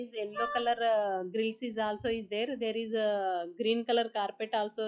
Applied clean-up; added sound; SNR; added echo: classical method log-MMSE.